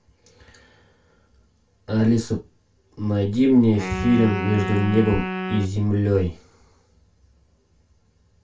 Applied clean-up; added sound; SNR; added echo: none; Wind instrument, woodwind instrument; 7 dB; reverberation time 0.2 s.